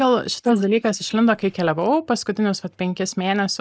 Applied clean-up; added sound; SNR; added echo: neural mask model Resemble Enhance denoiser.